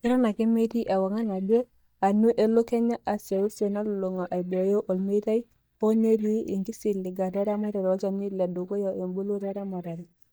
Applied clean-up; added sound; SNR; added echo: neural mask model DeepFilterNet 3.